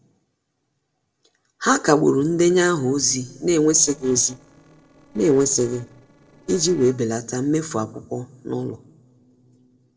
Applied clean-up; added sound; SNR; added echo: neural separator model SepFormer DNS4.